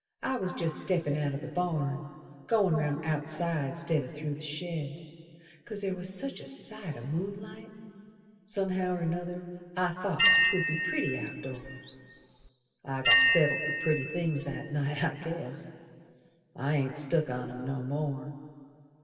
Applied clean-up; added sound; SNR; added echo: none; Bell; -3 dB; reverberation time 2.7 s.